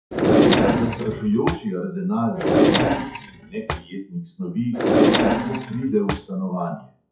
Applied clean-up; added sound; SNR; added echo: classical method WPE with log-MMSE.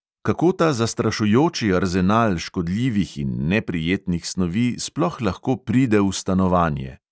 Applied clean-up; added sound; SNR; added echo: none; none; none; none.